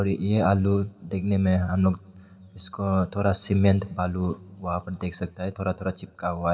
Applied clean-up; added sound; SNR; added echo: none; none; none; reverberation time 1.6 s.